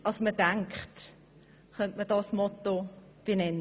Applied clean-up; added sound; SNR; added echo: none; none; none; none.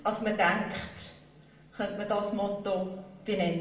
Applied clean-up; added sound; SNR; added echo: none; none; none; reverberation time 0.8 s.